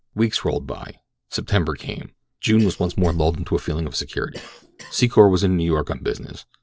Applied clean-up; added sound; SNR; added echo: neural separator model SepFormer DNS4.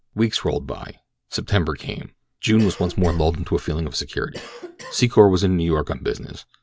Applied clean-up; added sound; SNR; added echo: none; Cough; 17 dB; none.